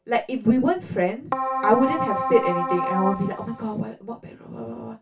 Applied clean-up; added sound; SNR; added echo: none; Keyboard (musical); 2 dB; reverberation time 0.2 s.